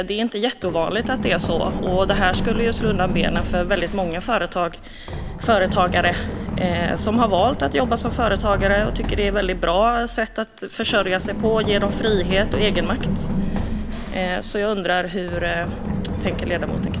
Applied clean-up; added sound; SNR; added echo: none; Run; 4 dB; none.